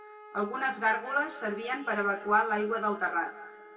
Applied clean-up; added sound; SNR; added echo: none; Wind instrument, woodwind instrument; 19 dB; reverberation time 1.5 s.